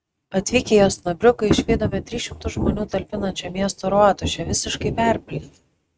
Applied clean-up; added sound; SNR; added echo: neural mask model RNNoise.